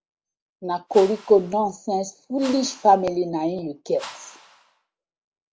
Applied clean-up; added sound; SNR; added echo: none; Whoosh, swoosh, swish; 20 dB; none.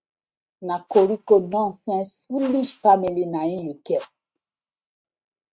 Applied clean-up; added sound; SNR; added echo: neural mask model RNNoise.